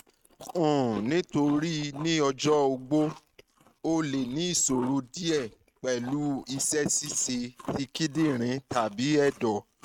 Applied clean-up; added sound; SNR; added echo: neural mask model RNNoise.